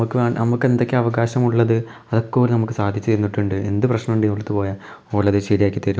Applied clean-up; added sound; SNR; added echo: none; none; none; none.